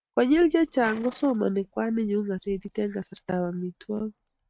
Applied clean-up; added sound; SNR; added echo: neural mask model RNNoise.